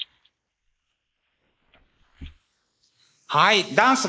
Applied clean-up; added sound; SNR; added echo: neural mask model Resemble Enhance denoiser.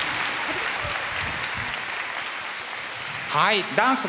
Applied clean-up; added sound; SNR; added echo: none; none; none; none.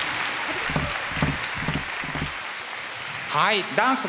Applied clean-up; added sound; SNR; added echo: none; Tap; 4 dB; none.